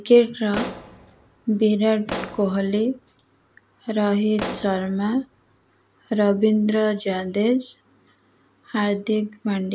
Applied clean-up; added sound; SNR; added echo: none; Explosion; 13 dB; none.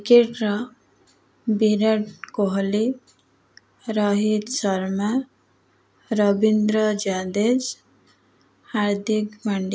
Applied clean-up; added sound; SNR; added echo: none; none; none; none.